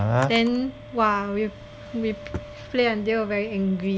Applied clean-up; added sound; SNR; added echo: none; Drawer open or close; 20 dB; none.